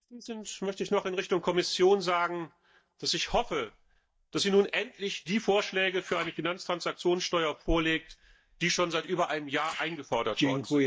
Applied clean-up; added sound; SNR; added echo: neural mask model DeepFilterNet 3.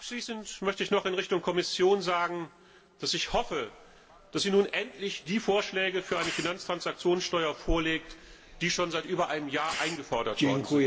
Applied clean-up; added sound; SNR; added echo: none; Sneeze; 13 dB; reverberation time 1.6 s.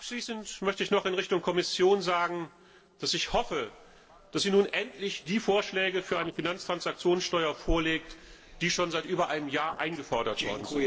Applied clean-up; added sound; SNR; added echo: neural separator model SepFormer DNS4.